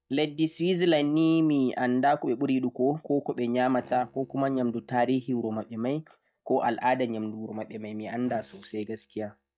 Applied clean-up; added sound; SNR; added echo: neural mask model DeepFilterNet 3.